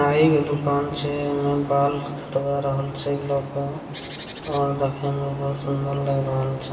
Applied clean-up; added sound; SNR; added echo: none; Bird; 13 dB; reverberation time 2.2 s.